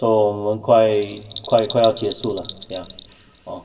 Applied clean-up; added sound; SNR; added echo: none; Bell; 15 dB; reverberation time 2.0 s.